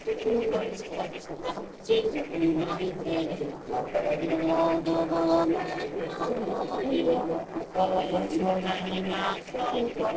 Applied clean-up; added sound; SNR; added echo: neural separator model SepFormer DNS4.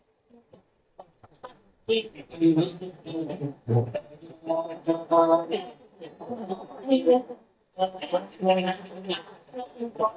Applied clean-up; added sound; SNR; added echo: neural mask model DeepFilterNet 3.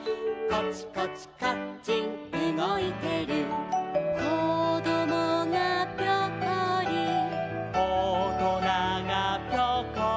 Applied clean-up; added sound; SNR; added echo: none; none; none; none.